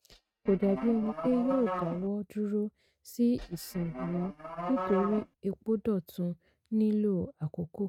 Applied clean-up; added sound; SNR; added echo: neural mask model RNNoise.